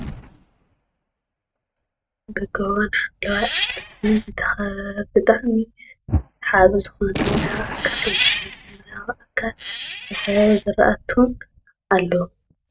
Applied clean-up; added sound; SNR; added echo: neural mask model RNNoise.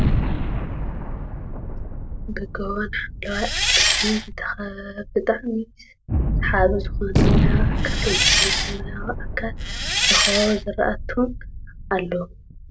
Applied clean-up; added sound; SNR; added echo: none; Gunshot, gunfire + Engine; -5 dB; none.